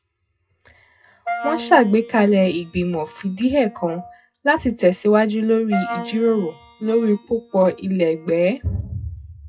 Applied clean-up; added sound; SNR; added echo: classical method WPE with log-MMSE.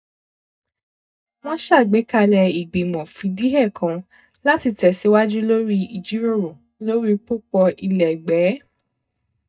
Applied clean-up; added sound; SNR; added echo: neural mask model DeepFilterNet 3.